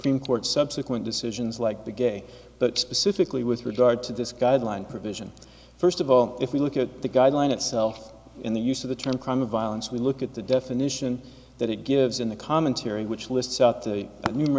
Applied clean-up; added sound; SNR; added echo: none; none; none; none.